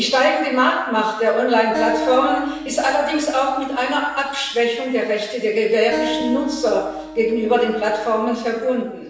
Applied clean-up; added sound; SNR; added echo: none; Acoustic guitar; 11 dB; reverberation time 0.8 s.